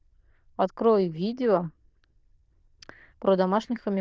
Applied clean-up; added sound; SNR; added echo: neural diffusion model UNIVERSE++.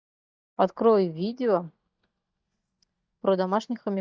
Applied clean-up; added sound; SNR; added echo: neural mask model DeepFilterNet 3.